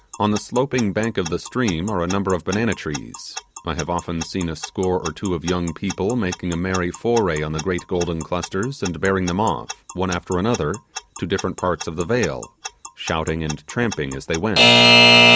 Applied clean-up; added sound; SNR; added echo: none; Alarm / Clock; 0 dB; none.